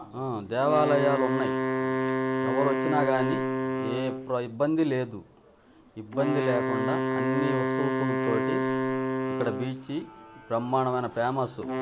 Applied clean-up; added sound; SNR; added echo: none; Wind instrument, woodwind instrument; 0 dB; none.